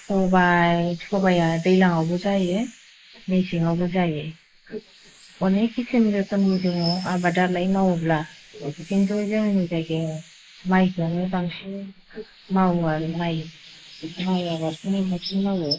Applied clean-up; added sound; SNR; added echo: neural mask model Resemble Enhance denoiser.